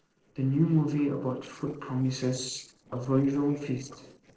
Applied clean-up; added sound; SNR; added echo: neural separator model SepFormer DNS4.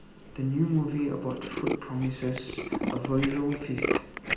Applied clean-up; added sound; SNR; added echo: none; Tools; 4 dB; reverberation time 0.8 s.